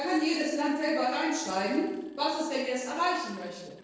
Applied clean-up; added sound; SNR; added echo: neural separator model SepFormer DNS4.